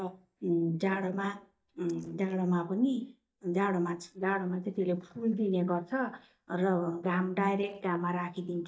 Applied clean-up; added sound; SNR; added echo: neural mask model DeepFilterNet 3.